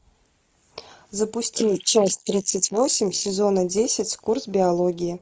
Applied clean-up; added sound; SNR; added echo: neural mask model Resemble Enhance denoiser.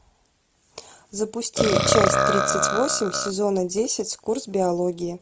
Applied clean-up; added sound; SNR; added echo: none; Burping, eructation; -1 dB; none.